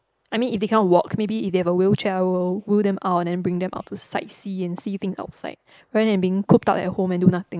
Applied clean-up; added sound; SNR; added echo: neural mask model Resemble Enhance denoiser.